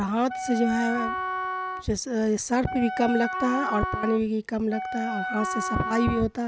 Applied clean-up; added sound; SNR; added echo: none; Wind instrument, woodwind instrument; 5 dB; none.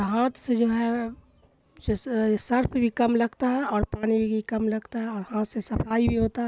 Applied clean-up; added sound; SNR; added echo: none; none; none; none.